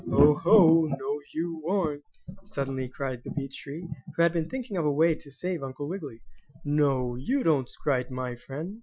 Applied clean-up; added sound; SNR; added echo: classical method Wiener filter.